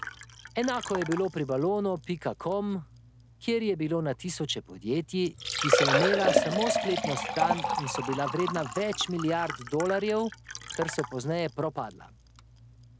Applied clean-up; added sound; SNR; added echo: none; Liquid; 2 dB; none.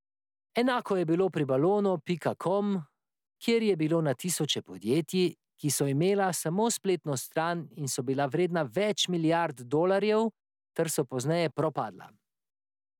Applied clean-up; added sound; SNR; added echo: none; none; none; none.